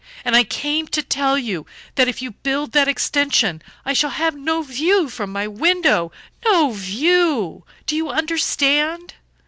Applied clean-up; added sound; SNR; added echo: none; none; none; none.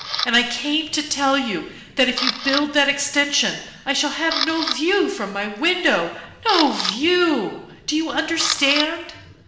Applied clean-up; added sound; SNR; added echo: none; Camera; 9 dB; reverberation time 0.9 s.